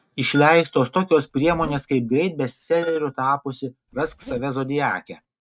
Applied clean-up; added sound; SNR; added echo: neural mask model RNNoise.